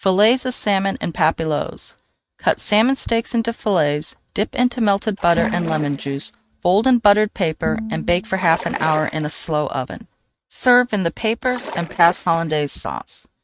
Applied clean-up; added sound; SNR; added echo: neural mask model RNNoise.